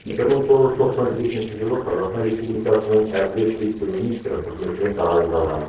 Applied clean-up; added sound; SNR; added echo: neural separator model SepFormer DNS4.